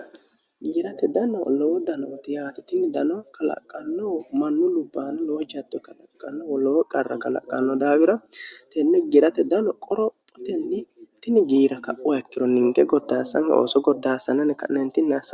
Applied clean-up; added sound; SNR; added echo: none; none; none; none.